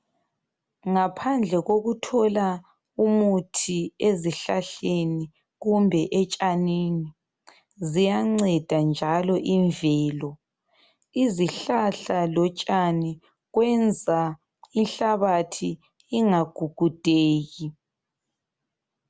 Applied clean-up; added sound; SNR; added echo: none; none; none; none.